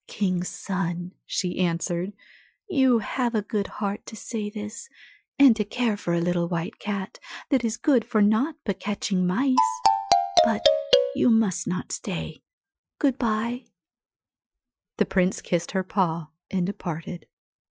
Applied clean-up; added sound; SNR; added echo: classical method Wiener filter.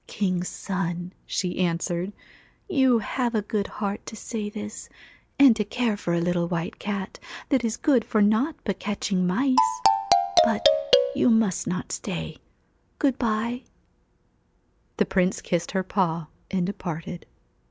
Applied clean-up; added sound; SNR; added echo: none; Marimba, xylophone; -4 dB; none.